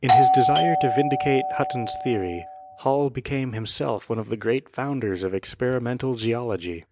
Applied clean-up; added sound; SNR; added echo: none; Doorbell; -3 dB; none.